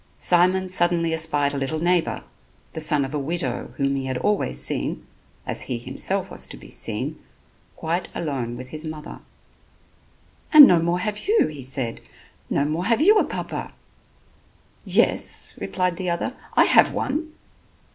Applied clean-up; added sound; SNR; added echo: none; none; none; none.